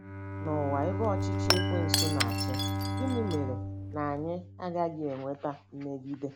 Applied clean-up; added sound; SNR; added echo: none; Bowed string instrument + Shatter / Crushing; -2 dB; none.